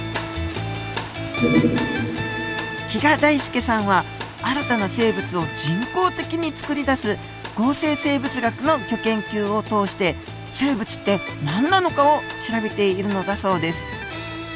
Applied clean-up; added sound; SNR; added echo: none; none; none; none.